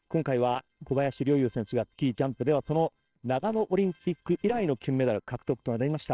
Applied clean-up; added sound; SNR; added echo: neural separator model SepFormer WHAMR!.